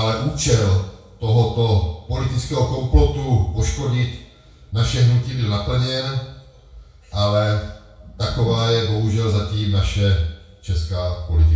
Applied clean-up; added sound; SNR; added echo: none; Whoosh, swoosh, swish; 16 dB; reverberation time 0.6 s.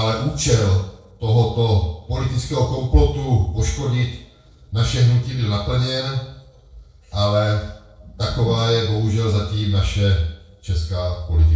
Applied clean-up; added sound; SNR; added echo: neural separator model SepFormer DNS4.